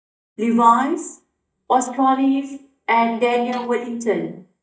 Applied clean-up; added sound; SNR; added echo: neural mask model DeepFilterNet 3.